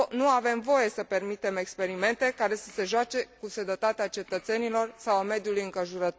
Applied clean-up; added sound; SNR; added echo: none; none; none; none.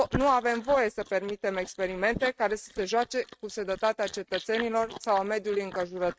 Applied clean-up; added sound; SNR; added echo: neural mask model RNNoise.